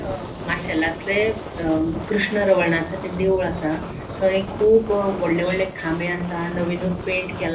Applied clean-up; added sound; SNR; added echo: none; Fire; 10 dB; reverberation time 0.3 s.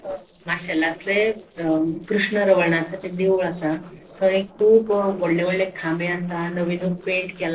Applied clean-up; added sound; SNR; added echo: neural separator model SepFormer DNS4.